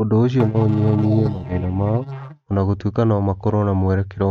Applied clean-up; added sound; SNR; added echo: neural mask model RNNoise.